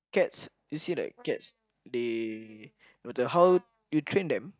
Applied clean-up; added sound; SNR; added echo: neural mask model DeepFilterNet 3.